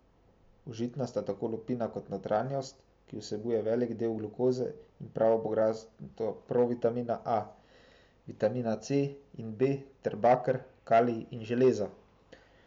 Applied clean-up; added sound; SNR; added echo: none; none; none; none.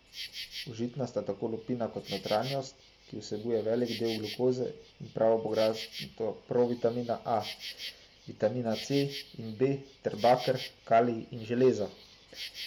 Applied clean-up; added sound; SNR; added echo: none; Insect; 15 dB; none.